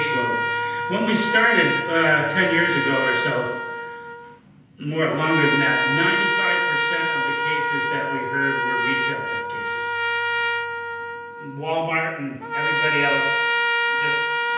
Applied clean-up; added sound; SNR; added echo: none; Trumpet; -1 dB; reverberation time 0.9 s.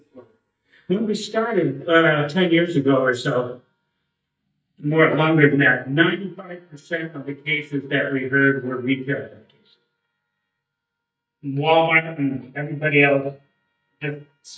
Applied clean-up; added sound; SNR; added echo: neural mask model DeepFilterNet 3.